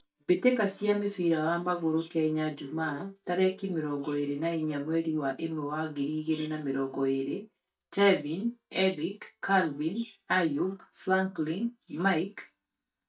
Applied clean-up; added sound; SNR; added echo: neural mask model DeepFilterNet 3.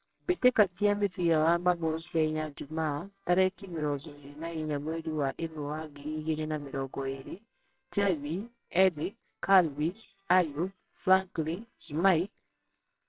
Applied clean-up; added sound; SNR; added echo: neural separator model SepFormer WHAMR!.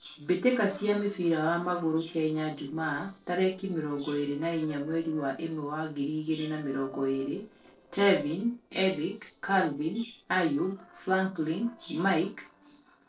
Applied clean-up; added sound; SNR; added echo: neural separator model SepFormer DNS4.